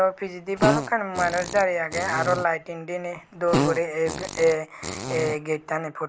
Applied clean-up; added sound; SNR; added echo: none; Fart; 5 dB; none.